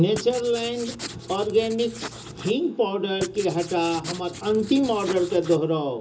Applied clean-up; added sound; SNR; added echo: none; Writing; 14 dB; reverberation time 0.2 s.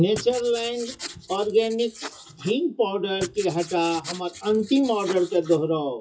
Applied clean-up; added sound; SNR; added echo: classical method WPE with log-MMSE.